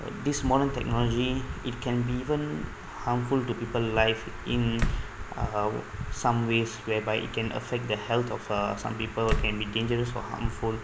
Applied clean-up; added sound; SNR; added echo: none; Slam; 4 dB; none.